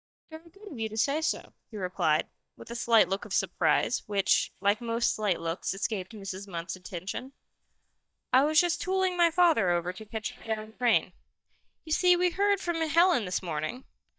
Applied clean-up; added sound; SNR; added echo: neural mask model DeepFilterNet 3.